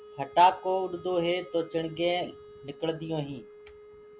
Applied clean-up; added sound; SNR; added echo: none; Wind instrument, woodwind instrument; 19 dB; none.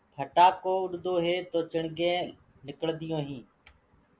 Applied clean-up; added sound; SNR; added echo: none; none; none; none.